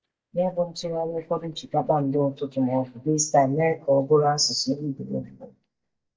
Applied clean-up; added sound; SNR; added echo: neural mask model DeepFilterNet 3.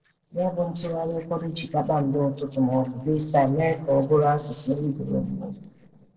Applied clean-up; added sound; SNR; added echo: neural separator model SepFormer DNS4.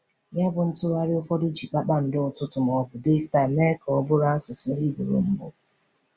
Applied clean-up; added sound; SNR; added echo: none; none; none; none.